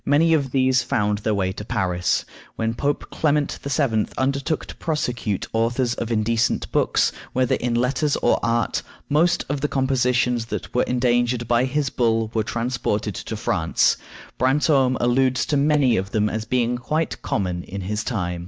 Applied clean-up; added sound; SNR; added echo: neural mask model DeepFilterNet 3.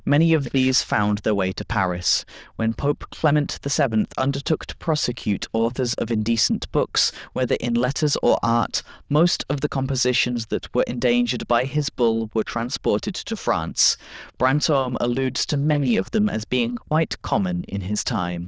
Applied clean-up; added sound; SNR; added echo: neural diffusion model UNIVERSE++.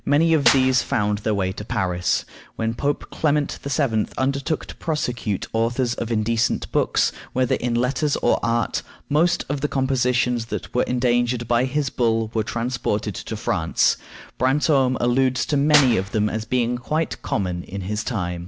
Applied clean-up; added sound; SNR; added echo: none; Clapping / Drum kit; 8 dB; none.